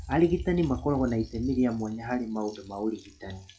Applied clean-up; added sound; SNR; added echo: classical method log-MMSE.